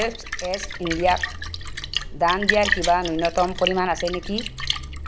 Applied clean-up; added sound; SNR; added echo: none; Splash, splatter; 4 dB; none.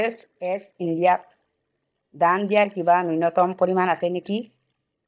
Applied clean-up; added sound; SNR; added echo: neural mask model DeepFilterNet 3.